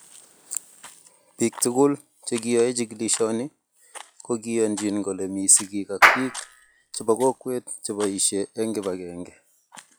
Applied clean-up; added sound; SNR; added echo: classical method log-MMSE.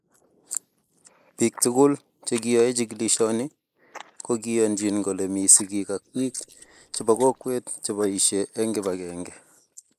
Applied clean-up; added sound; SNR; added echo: neural mask model Resemble Enhance denoiser.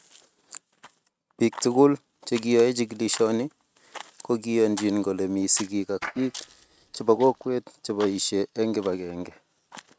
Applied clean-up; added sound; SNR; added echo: neural mask model RNNoise.